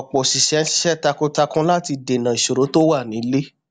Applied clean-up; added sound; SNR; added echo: none; none; none; none.